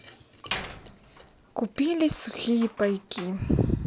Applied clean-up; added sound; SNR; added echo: none; Slam; 17 dB; none.